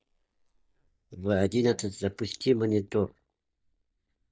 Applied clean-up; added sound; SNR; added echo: neural mask model DeepFilterNet 3.